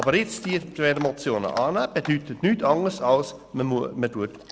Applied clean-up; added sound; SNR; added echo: none; Chewing, mastication / Dog; 18 dB; none.